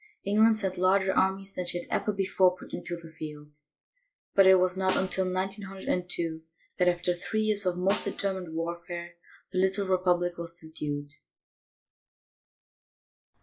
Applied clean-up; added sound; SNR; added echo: classical method log-MMSE.